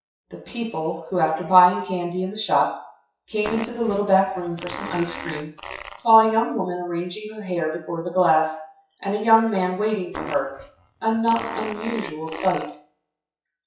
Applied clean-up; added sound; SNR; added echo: classical method WPE with log-MMSE.